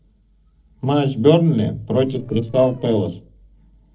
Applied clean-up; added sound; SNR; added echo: neural separator model SepFormer DNS4.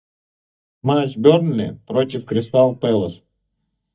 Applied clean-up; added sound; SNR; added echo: neural mask model DeepFilterNet 3.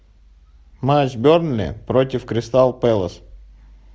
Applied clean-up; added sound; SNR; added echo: none; none; none; none.